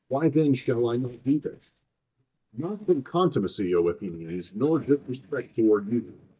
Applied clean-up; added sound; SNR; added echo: neural mask model DeepFilterNet 3.